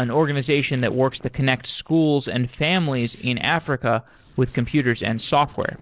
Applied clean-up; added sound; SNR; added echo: neural separator model SepFormer DNS4.